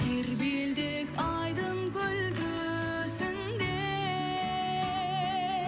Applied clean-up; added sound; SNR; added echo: none; none; none; none.